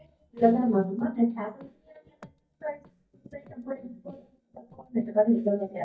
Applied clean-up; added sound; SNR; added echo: neural mask model DeepFilterNet 3.